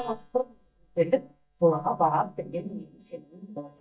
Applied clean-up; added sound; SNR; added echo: neural mask model DeepFilterNet 3.